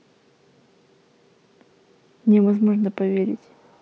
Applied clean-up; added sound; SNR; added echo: none; none; none; none.